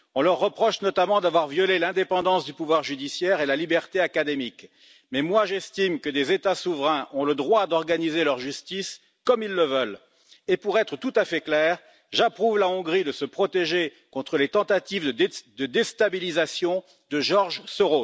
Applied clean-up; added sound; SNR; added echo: none; none; none; none.